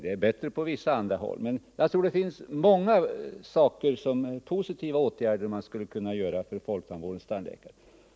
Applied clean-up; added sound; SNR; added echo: none; none; none; none.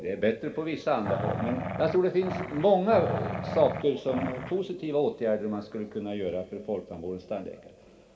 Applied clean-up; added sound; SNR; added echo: none; Growling; 5 dB; reverberation time 2.2 s.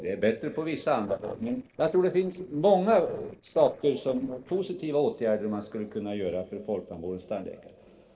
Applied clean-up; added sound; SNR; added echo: neural separator model SepFormer DNS4.